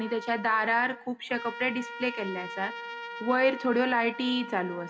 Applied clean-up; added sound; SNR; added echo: none; Trumpet; 12 dB; reverberation time 1.6 s.